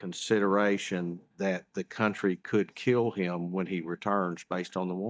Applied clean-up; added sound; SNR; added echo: neural mask model DeepFilterNet 3.